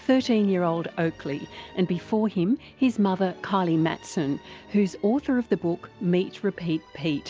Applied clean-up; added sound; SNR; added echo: none; none; none; none.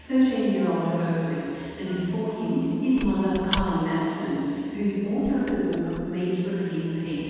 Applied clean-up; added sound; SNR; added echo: none; Squeak / Wood; 14 dB; reverberation time 2.1 s.